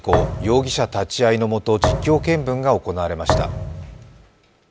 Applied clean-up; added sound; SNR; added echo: none; Thump, thud; 4 dB; none.